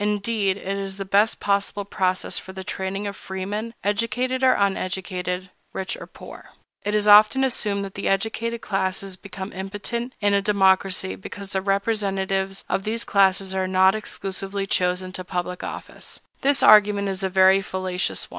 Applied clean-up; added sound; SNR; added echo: none; none; none; none.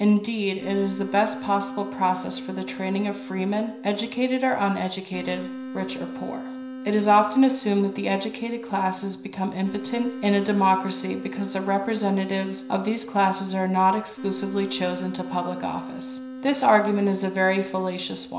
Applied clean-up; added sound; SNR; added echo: none; Wind instrument, woodwind instrument; 12 dB; reverberation time 0.5 s.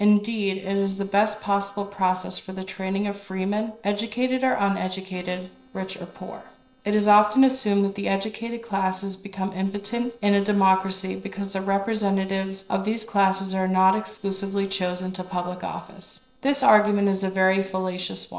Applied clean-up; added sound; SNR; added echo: neural separator model SepFormer DNS4.